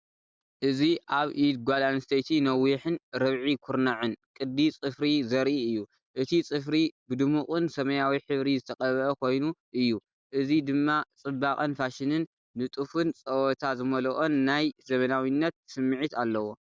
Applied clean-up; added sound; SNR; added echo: none; none; none; none.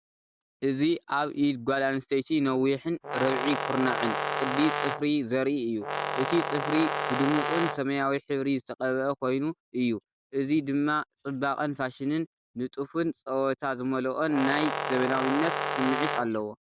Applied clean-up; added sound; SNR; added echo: none; Brass instrument; 2 dB; none.